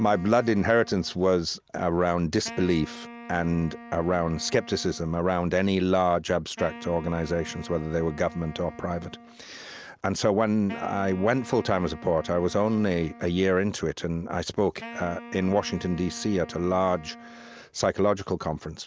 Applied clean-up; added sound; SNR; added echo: none; Wind instrument, woodwind instrument; 18 dB; none.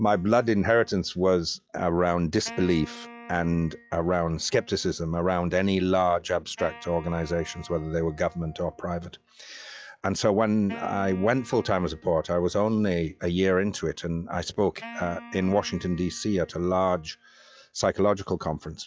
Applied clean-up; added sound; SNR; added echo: classical method log-MMSE.